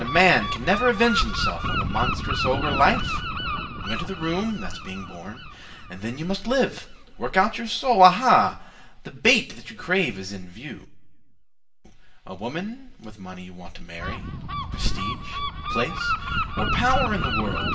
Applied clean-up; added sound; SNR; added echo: none; Gull, seagull; 5 dB; reverberation time 0.5 s.